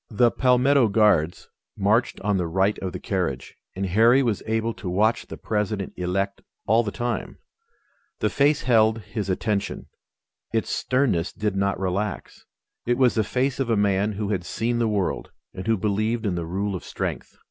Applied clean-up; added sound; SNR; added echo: none; none; none; none.